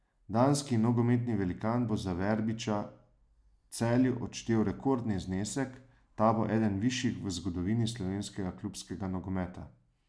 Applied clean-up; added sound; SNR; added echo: none; none; none; none.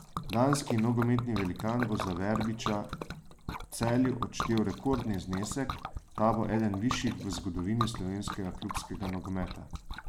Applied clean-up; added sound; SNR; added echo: none; Liquid; 8 dB; none.